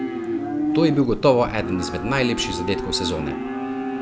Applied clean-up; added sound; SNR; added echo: none; Livestock, farm animals, working animals; 4 dB; none.